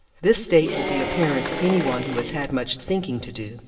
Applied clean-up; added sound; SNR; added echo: none; Applause / Cheering; 7 dB; reverberation time 1.6 s.